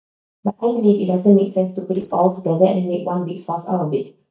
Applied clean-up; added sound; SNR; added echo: neural mask model DeepFilterNet 3.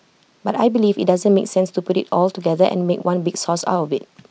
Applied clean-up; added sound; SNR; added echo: none; none; none; none.